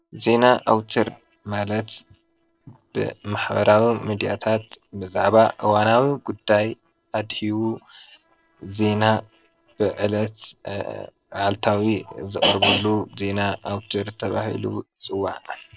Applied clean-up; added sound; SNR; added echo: neural separator model SepFormer DNS4.